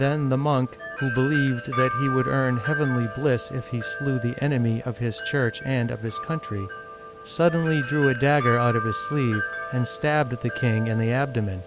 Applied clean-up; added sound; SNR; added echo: none; Wind chime; 9 dB; none.